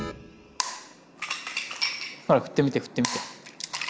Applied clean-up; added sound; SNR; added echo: none; none; none; none.